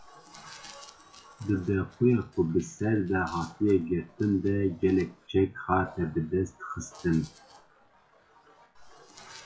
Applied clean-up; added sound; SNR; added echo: classical method WPE with log-MMSE.